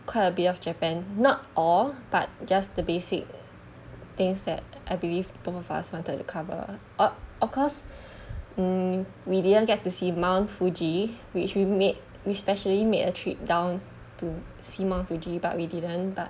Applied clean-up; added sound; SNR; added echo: none; none; none; none.